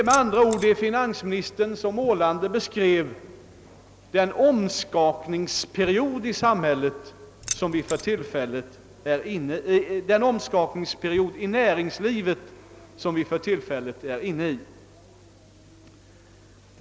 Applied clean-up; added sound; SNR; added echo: none; Keys jangling; 9 dB; none.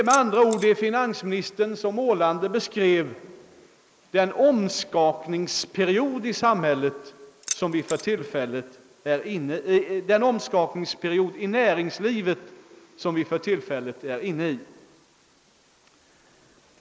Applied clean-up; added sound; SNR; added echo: neural mask model Resemble Enhance denoiser.